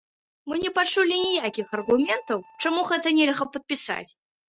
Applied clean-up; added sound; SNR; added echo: neural mask model RNNoise.